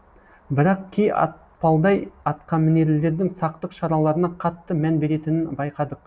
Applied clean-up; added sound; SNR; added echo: none; none; none; none.